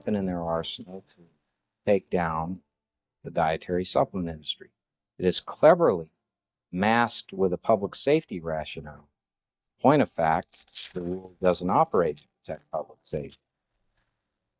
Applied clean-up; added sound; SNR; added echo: neural mask model DeepFilterNet 3.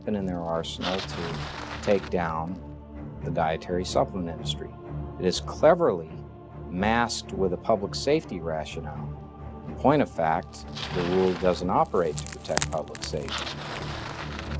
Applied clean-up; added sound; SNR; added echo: none; Bicycle + Wood; 13 dB; none.